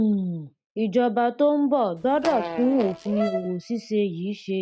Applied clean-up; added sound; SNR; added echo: neural mask model RNNoise.